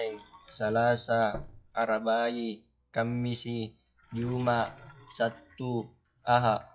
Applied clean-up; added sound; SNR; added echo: classical method log-MMSE.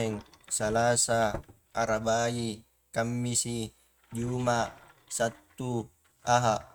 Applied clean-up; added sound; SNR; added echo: neural mask model RNNoise.